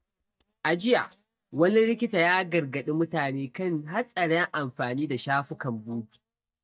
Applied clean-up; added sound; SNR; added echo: neural mask model DeepFilterNet 3.